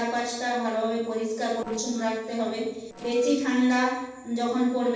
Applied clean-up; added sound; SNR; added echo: neural separator model SepFormer DNS4.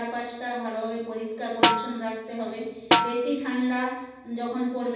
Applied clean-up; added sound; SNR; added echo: none; Snare drum; -5 dB; reverberation time 1.2 s.